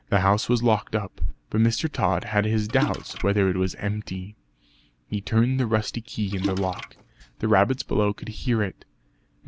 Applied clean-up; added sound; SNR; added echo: none; Splash, splatter; 11 dB; none.